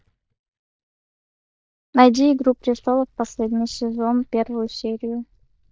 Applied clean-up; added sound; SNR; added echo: neural mask model DeepFilterNet 3.